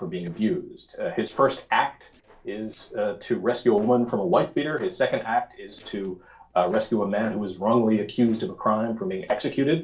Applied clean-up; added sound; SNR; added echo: neural separator model SepFormer DNS4.